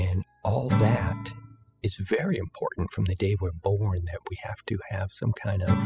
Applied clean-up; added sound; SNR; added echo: classical method spectral subtraction.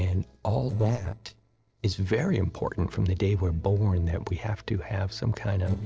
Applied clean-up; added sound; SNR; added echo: neural separator model SepFormer DNS4.